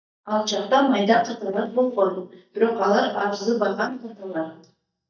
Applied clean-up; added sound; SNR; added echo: neural mask model DeepFilterNet 3.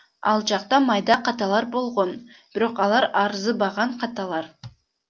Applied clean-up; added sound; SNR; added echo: none; none; none; none.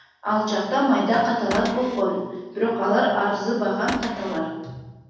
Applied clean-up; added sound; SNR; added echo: none; Cupboard open or close / Door; 11 dB; reverberation time 1.1 s.